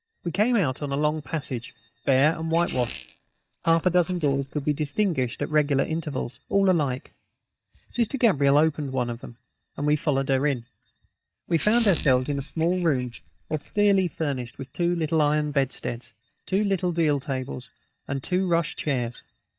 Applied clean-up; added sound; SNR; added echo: neural mask model DeepFilterNet 3.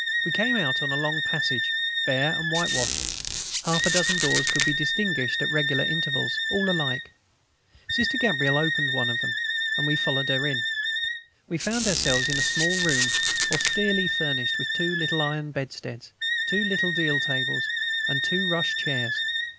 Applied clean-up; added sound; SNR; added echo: none; Wind instrument, woodwind instrument + Squeak; -4 dB; none.